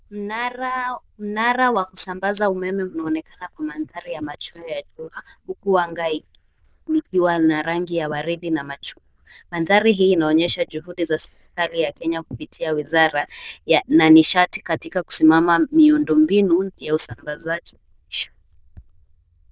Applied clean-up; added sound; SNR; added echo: neural diffusion model UNIVERSE++.